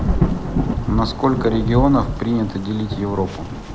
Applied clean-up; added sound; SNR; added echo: none; Thunder / Rain; 1 dB; none.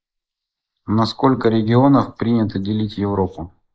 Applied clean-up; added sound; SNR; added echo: neural mask model Resemble Enhance denoiser.